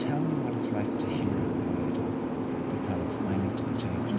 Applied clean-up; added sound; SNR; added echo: none; Boat, Water vehicle; -5 dB; reverberation time 1.3 s.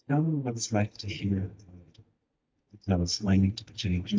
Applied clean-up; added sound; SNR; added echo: neural mask model DeepFilterNet 3.